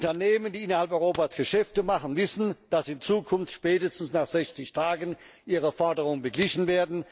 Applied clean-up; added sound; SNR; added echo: neural mask model DeepFilterNet 3.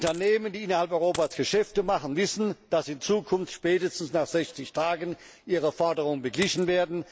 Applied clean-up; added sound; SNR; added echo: none; Coin (dropping); 15 dB; none.